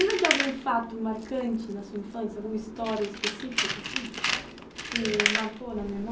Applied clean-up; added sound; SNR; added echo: none; Tools; 2 dB; none.